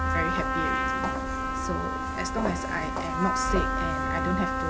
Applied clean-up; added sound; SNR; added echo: none; Walk, footsteps + Trumpet; -5 dB; none.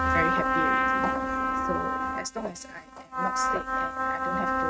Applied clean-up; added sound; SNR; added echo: neural mask model RNNoise.